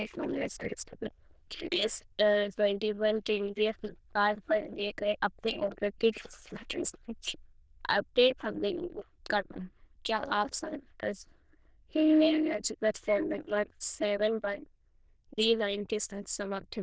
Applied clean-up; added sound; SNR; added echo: neural diffusion model UNIVERSE++.